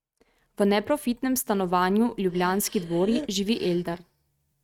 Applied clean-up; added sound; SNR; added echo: neural mask model RNNoise.